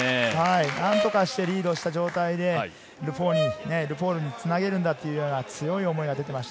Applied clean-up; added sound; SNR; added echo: none; Brass instrument; 6 dB; none.